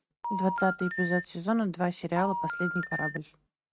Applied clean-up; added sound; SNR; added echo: neural mask model RNNoise.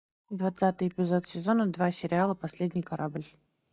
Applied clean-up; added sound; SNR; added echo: neural mask model DeepFilterNet 3.